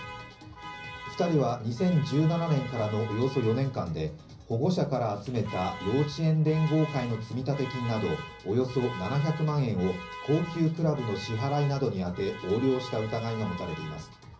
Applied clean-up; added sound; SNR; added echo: none; Alarm; 15 dB; reverberation time 0.5 s.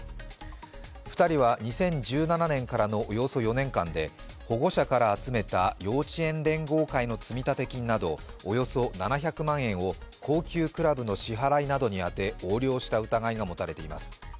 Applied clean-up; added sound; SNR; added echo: none; none; none; none.